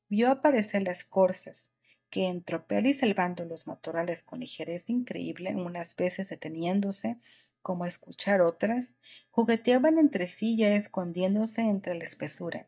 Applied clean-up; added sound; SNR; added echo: neural mask model DeepFilterNet 3.